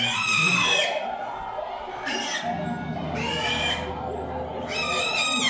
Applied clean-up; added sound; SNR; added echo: none; Livestock, farm animals, working animals; -3 dB; reverberation time 0.9 s.